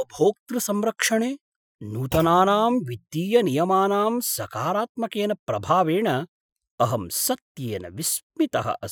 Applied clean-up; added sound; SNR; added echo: classical method Wiener filter.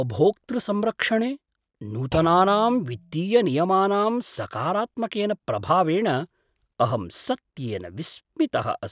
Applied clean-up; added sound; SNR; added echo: none; Thump, thud; 17 dB; none.